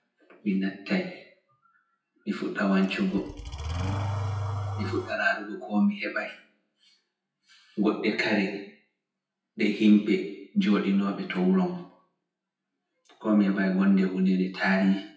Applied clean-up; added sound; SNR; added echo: classical method WPE with log-MMSE.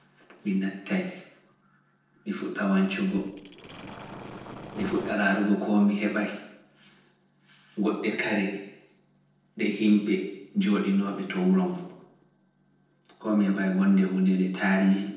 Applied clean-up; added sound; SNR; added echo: neural separator model SepFormer DNS4.